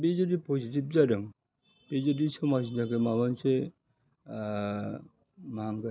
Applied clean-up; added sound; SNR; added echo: none; none; none; none.